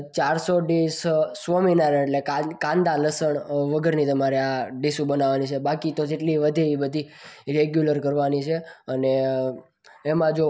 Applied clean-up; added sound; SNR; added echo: none; none; none; none.